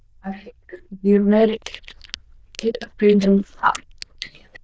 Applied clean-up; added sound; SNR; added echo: neural diffusion model UNIVERSE++.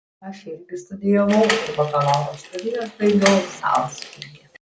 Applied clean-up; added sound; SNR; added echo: none; Door; 8 dB; none.